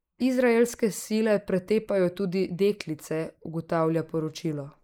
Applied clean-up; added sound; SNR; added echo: neural mask model Resemble Enhance denoiser.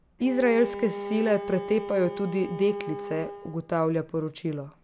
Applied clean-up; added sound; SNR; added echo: none; Bowed string instrument; 10 dB; none.